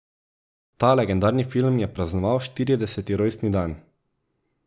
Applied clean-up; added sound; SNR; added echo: none; none; none; none.